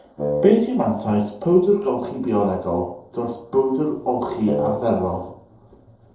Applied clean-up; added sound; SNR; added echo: neural separator model SepFormer DNS4.